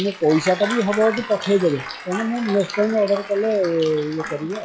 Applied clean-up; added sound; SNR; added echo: classical method log-MMSE.